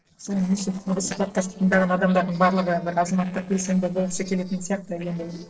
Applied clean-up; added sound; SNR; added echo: neural separator model SepFormer DNS4.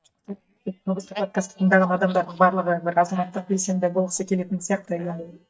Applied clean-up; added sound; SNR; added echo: neural mask model DeepFilterNet 3.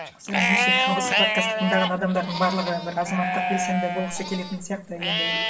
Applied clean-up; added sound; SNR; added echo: none; Livestock, farm animals, working animals; -1 dB; reverberation time 2.0 s.